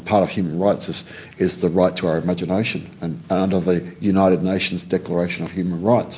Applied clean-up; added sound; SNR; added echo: none; none; none; none.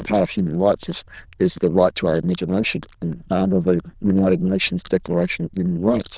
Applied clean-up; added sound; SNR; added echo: neural diffusion model UNIVERSE++.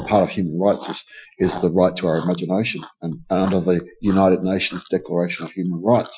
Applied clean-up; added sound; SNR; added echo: classical method Wiener filter.